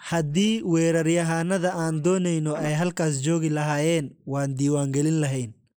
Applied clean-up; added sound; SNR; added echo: neural mask model Resemble Enhance denoiser.